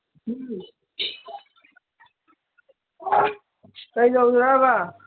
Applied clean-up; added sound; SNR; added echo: none; none; none; none.